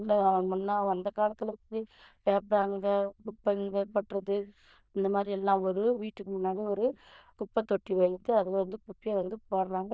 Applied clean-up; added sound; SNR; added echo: neural diffusion model UNIVERSE++.